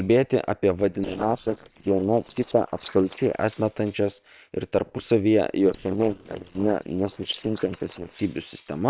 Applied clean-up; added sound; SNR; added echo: neural separator model SepFormer WHAM!.